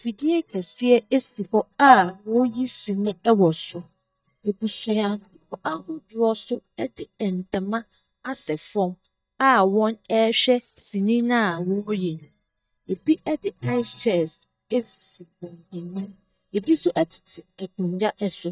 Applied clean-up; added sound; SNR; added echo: neural mask model DeepFilterNet 3.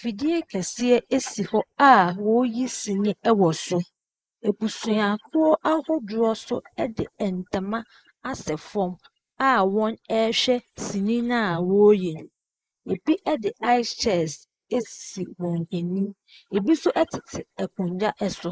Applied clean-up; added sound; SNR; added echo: neural mask model Resemble Enhance denoiser.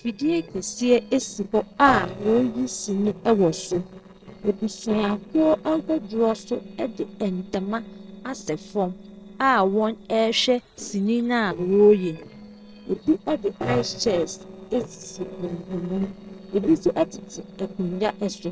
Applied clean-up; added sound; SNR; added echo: neural separator model SepFormer DNS4.